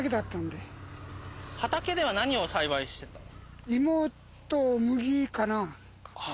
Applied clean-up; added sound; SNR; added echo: none; Car; 15 dB; none.